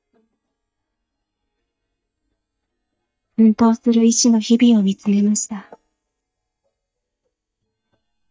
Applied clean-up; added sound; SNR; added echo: neural mask model DeepFilterNet 3.